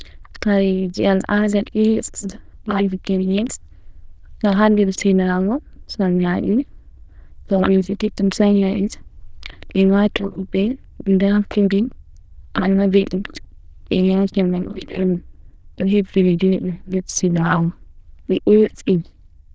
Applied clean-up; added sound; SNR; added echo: neural diffusion model UNIVERSE++.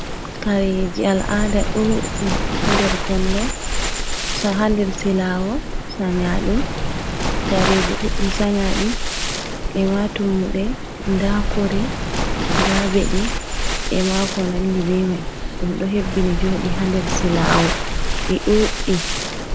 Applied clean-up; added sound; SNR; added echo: none; Waves, surf; 0 dB; none.